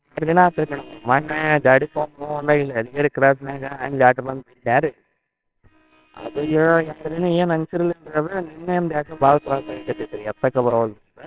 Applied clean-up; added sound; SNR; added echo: neural separator model SepFormer WHAMR!.